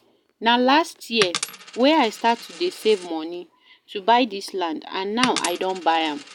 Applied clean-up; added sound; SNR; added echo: none; Coin (dropping); 13 dB; none.